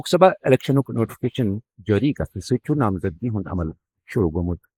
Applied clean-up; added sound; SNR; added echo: neural mask model Resemble Enhance denoiser.